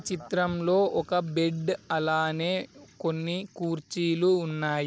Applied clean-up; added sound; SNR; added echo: none; none; none; none.